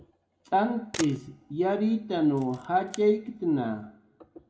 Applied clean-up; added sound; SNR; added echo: none; Camera; 17 dB; reverberation time 0.6 s.